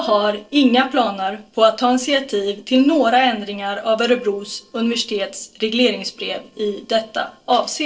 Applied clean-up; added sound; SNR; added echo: neural separator model SepFormer DNS4.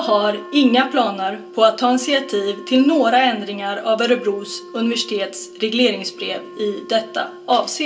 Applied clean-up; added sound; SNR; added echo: none; Wind instrument, woodwind instrument; 18 dB; reverberation time 0.2 s.